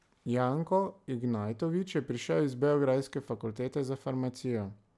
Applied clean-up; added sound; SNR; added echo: none; none; none; none.